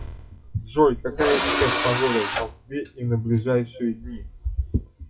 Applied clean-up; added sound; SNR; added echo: classical method WPE with log-MMSE.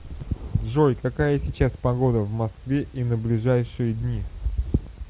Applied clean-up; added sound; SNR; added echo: none; none; none; none.